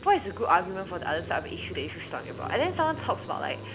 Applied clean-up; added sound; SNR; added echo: none; Car passing by; 11 dB; none.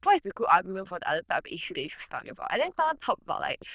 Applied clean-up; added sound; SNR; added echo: neural diffusion model UNIVERSE++.